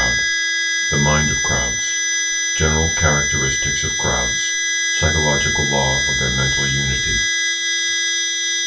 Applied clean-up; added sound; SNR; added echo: none; Harmonica; -4 dB; reverberation time 0.2 s.